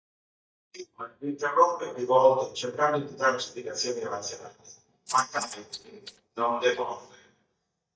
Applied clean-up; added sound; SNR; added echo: neural mask model DeepFilterNet 3.